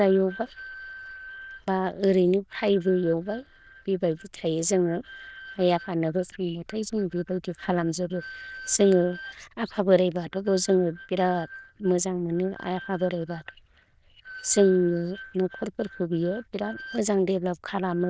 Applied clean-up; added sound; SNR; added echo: neural diffusion model UNIVERSE++.